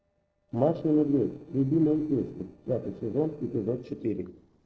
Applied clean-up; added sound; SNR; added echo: neural separator model SepFormer DNS4.